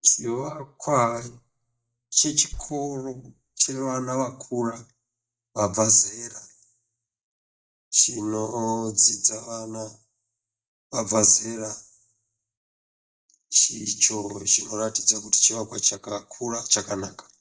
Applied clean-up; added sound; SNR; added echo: neural mask model DeepFilterNet 3.